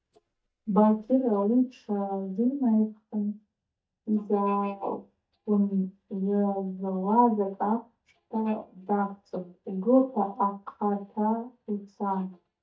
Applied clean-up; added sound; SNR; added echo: neural mask model DeepFilterNet 3.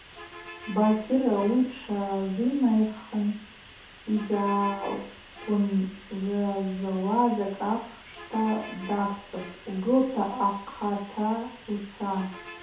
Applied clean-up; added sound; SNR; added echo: none; Bus; 18 dB; reverberation time 0.5 s.